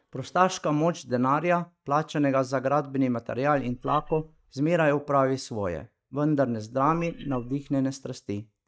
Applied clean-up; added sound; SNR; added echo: neural mask model DeepFilterNet 3.